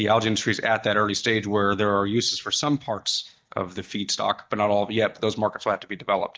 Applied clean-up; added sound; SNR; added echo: neural mask model DeepFilterNet 3.